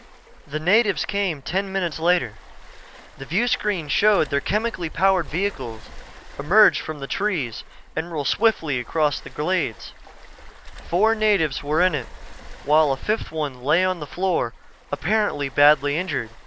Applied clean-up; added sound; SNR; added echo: none; Waves, surf; 16 dB; none.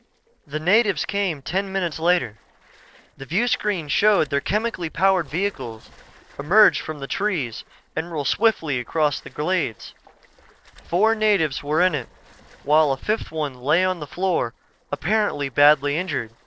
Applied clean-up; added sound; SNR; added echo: neural separator model SepFormer DNS4.